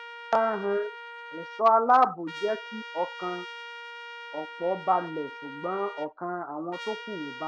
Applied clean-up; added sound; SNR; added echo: none; Trumpet; 13 dB; none.